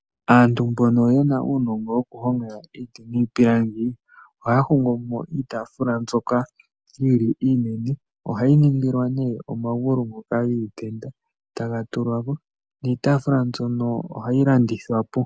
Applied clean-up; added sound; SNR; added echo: none; none; none; none.